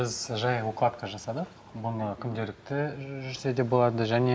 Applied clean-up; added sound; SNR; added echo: none; none; none; none.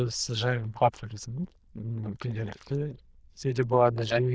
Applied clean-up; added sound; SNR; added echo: neural diffusion model UNIVERSE++.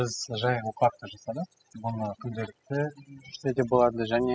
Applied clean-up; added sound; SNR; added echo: classical method spectral subtraction.